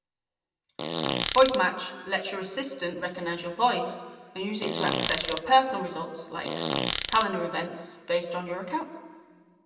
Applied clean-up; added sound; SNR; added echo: none; Fart; 1 dB; reverberation time 1.3 s.